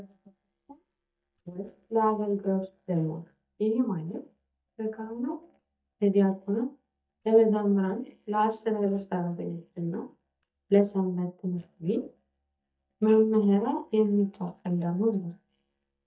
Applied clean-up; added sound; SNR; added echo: neural mask model DeepFilterNet 3.